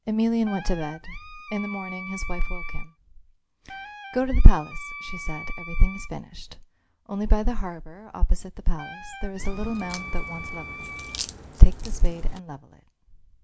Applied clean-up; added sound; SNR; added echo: none; Crack + Wind instrument, woodwind instrument; 16 dB; none.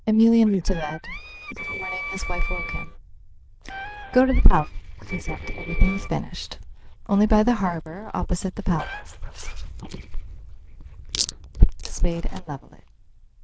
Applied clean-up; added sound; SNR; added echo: neural diffusion model UNIVERSE++.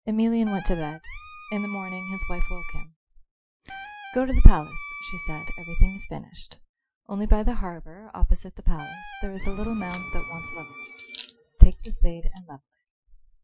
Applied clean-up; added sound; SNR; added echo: classical method Wiener filter.